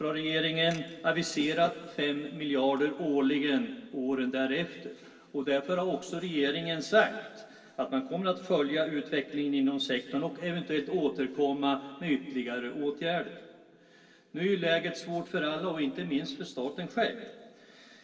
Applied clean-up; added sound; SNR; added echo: none; none; none; reverberation time 2.6 s.